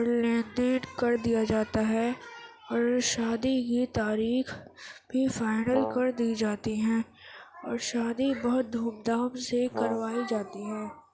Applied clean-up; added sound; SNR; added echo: none; Brass instrument; 6 dB; none.